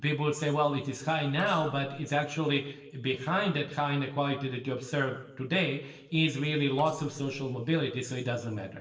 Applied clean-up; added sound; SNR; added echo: neural separator model SepFormer DNS4.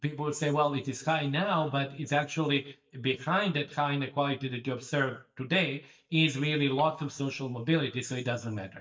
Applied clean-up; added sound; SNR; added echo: neural mask model DeepFilterNet 3.